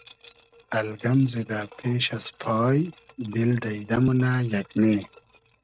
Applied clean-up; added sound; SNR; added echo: neural mask model RNNoise.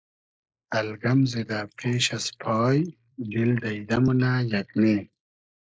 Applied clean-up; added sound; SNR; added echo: neural mask model Resemble Enhance denoiser.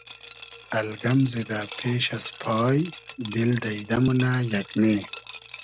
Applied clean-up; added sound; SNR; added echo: none; Liquid; 12 dB; none.